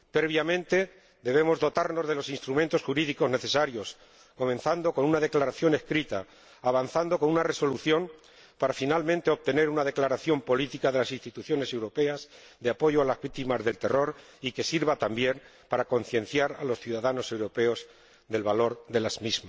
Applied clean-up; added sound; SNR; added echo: none; none; none; none.